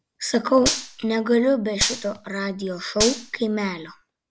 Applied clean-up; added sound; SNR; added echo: none; Gunshot, gunfire; 6 dB; none.